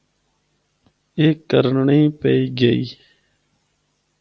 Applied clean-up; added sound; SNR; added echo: none; none; none; none.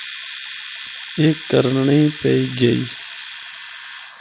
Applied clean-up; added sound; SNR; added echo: none; Domestic sounds, home sounds; 11 dB; none.